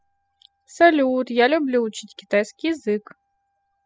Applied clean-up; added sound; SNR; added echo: classical method spectral subtraction.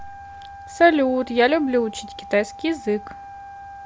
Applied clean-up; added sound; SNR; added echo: none; Wind instrument, woodwind instrument; 17 dB; none.